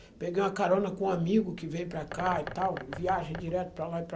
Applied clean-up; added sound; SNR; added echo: none; Bird; 14 dB; none.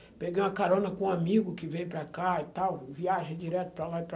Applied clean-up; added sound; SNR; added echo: none; none; none; none.